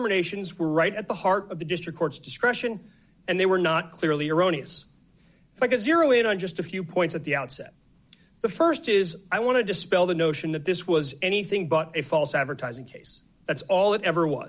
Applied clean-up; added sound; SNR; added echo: none; none; none; none.